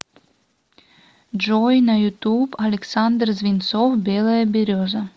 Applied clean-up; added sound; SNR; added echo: none; none; none; none.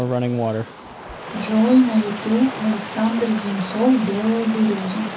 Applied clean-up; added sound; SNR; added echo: none; Stream; 7 dB; reverberation time 0.3 s.